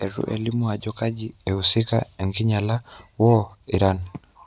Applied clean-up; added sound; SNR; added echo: none; none; none; none.